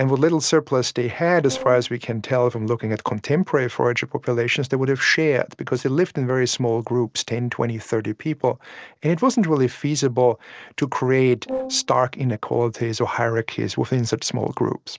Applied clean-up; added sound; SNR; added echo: neural separator model SepFormer DNS4.